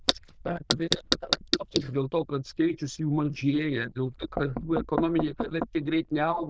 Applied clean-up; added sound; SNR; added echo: neural diffusion model UNIVERSE++.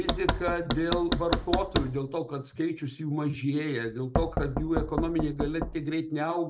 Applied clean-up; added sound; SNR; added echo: none; Knock; 2 dB; none.